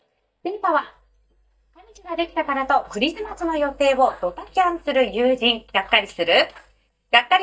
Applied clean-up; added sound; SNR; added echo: neural mask model DeepFilterNet 3.